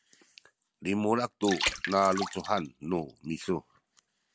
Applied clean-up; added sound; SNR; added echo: none; Water; 8 dB; none.